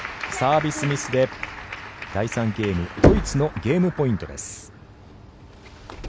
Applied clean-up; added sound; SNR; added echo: none; Knock; 0 dB; none.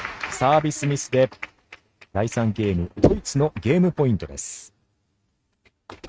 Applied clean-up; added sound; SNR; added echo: neural mask model RNNoise.